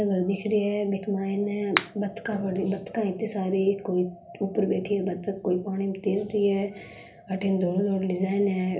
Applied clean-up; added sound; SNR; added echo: none; Finger snapping; 7 dB; reverberation time 0.3 s.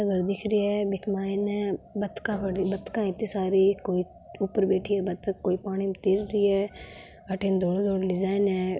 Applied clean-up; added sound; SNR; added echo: none; none; none; none.